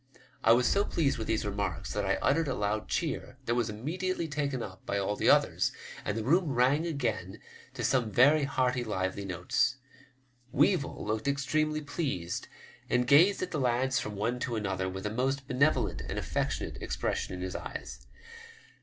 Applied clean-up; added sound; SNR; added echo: none; Boom; 7 dB; none.